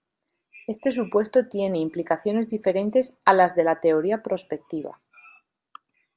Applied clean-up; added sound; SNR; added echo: none; none; none; none.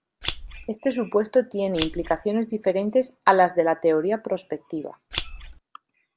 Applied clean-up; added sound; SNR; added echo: none; Scissors; 9 dB; none.